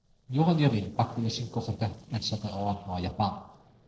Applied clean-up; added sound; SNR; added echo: neural separator model SepFormer DNS4.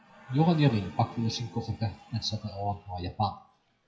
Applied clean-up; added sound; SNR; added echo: classical method WPE with log-MMSE.